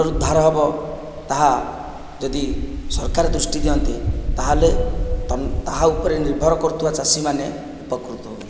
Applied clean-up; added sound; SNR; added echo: none; Wind; 3 dB; none.